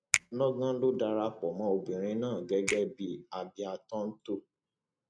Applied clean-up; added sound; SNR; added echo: neural mask model RNNoise.